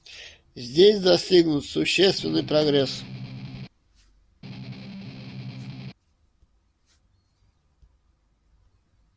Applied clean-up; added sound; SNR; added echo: none; Strum; 12 dB; none.